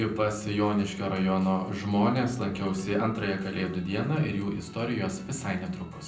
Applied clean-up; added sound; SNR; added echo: none; none; none; reverberation time 0.6 s.